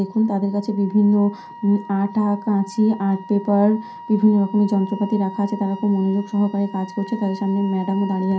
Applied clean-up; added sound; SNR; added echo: none; Wind instrument, woodwind instrument; 17 dB; reverberation time 0.3 s.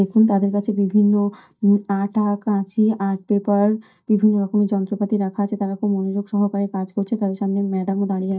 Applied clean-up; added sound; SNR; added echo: neural mask model DeepFilterNet 3.